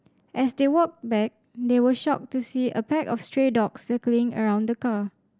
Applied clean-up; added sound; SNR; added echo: none; none; none; none.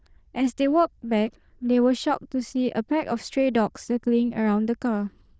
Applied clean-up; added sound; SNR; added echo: neural diffusion model UNIVERSE++.